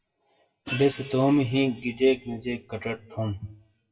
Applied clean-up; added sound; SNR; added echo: classical method WPE with log-MMSE.